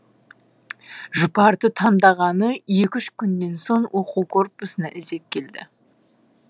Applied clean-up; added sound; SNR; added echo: none; none; none; none.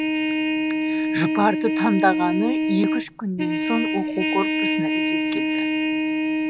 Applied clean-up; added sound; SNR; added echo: none; Trumpet; -4 dB; none.